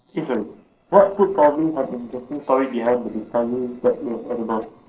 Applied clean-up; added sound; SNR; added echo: neural separator model SepFormer DNS4.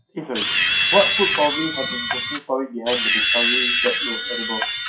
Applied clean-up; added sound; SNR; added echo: classical method WPE with log-MMSE.